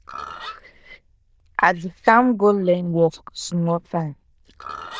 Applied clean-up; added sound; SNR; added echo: neural diffusion model UNIVERSE++.